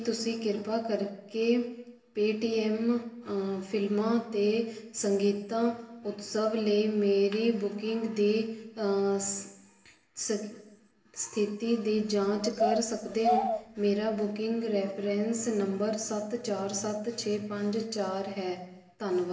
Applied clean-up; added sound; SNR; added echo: none; Bird vocalization, bird call, bird song; 2 dB; reverberation time 0.9 s.